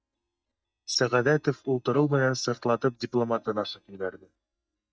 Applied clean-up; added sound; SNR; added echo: neural mask model DeepFilterNet 3.